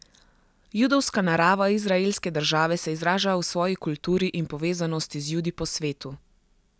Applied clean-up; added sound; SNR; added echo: none; none; none; none.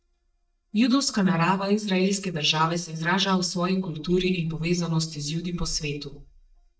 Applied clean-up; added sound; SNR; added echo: neural mask model DeepFilterNet 3.